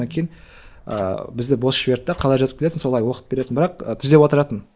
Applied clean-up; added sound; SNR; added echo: neural mask model Resemble Enhance denoiser.